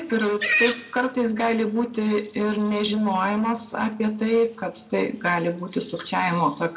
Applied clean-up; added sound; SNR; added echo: none; Livestock, farm animals, working animals; 11 dB; reverberation time 1.0 s.